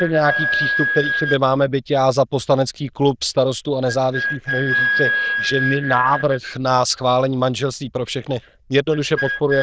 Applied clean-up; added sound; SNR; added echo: neural diffusion model UNIVERSE++.